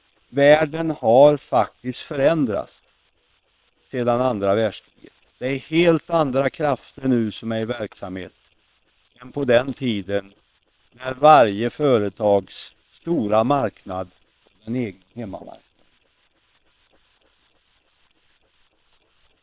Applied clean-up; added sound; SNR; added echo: neural separator model SepFormer WHAM!.